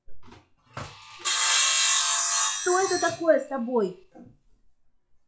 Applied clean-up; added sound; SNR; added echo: classical method log-MMSE.